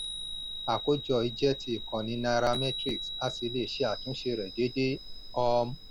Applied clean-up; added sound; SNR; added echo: none; Chime; 7 dB; none.